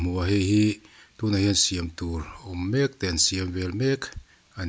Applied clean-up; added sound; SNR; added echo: none; none; none; none.